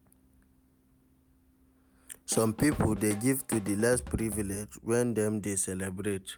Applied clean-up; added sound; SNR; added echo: none; Drum kit; 14 dB; none.